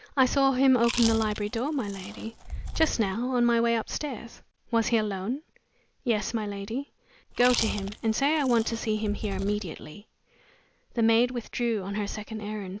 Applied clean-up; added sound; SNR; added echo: none; Chewing, mastication; 8 dB; none.